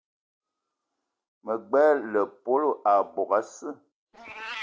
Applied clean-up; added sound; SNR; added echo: none; Meow; 20 dB; none.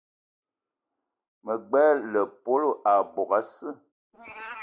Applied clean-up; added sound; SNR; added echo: neural mask model Resemble Enhance denoiser.